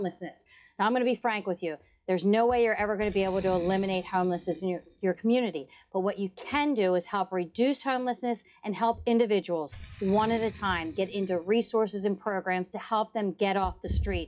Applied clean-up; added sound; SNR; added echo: classical method WPE with log-MMSE.